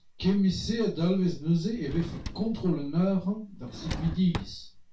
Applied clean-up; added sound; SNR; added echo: none; Drawer open or close; 11 dB; reverberation time 0.3 s.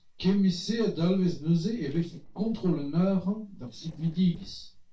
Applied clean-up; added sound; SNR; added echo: neural separator model SepFormer DNS4.